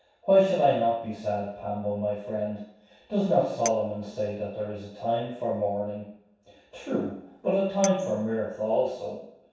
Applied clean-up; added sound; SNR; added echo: none; Chink, clink; 16 dB; reverberation time 0.7 s.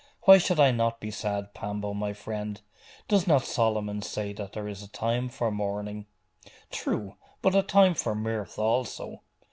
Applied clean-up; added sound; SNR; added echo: none; none; none; none.